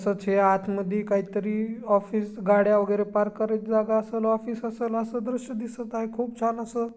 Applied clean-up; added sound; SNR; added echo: none; none; none; none.